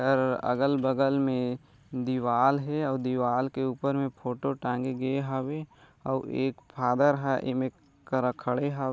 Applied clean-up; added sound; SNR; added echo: none; none; none; none.